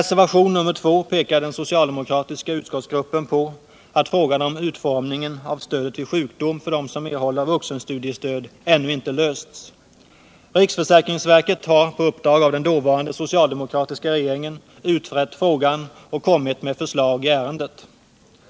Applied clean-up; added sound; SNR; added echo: none; none; none; none.